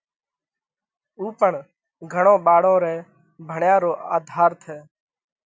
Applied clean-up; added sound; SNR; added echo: none; none; none; none.